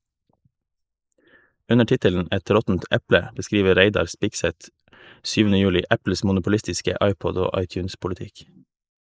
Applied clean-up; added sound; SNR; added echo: neural mask model Resemble Enhance denoiser.